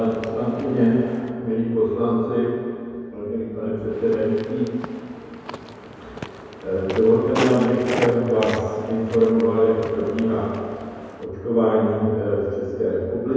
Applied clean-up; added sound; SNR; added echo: none; Walk, footsteps; 14 dB; reverberation time 2.2 s.